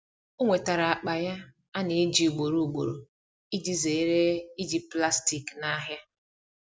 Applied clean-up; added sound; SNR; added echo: none; none; none; none.